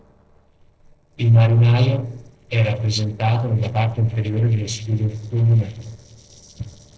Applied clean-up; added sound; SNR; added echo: neural separator model SepFormer DNS4.